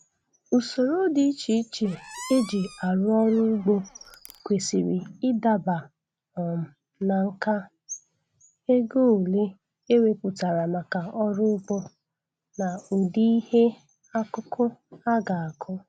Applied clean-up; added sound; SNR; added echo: none; Squeak; 19 dB; none.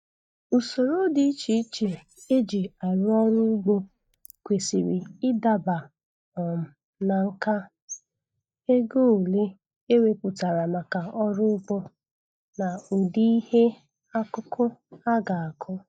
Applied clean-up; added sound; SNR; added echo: neural mask model DeepFilterNet 3.